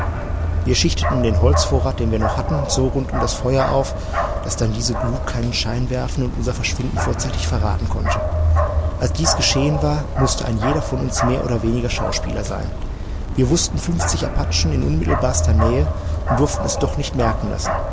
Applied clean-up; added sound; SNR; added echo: none; Bark; -1 dB; none.